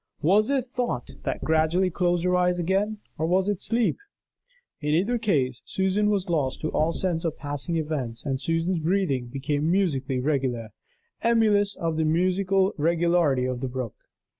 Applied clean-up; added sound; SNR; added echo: none; Knock / Wood; 14 dB; none.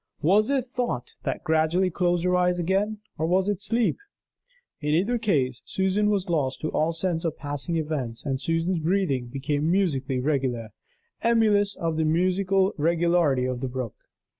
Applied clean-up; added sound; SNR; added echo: none; none; none; none.